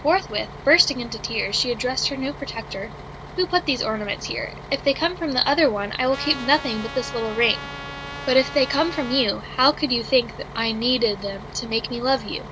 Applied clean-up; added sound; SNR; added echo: none; Trumpet + Bus; 12 dB; none.